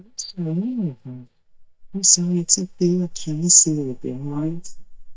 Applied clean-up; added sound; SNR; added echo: neural mask model DeepFilterNet 3.